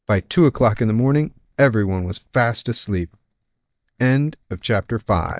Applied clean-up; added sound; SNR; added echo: neural mask model DeepFilterNet 3.